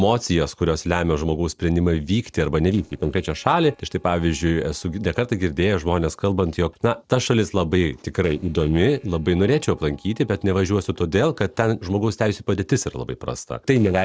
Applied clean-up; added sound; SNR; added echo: neural separator model SepFormer DNS4.